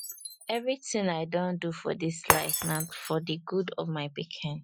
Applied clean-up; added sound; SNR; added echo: classical method Wiener filter.